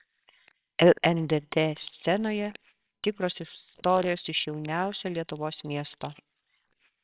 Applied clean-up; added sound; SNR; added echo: neural separator model SepFormer WHAMR!.